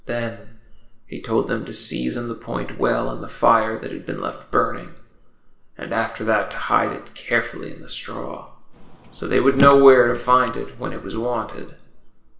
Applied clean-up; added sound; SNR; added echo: none; Car; 10 dB; reverberation time 0.7 s.